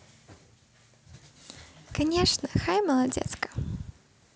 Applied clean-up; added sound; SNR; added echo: none; none; none; none.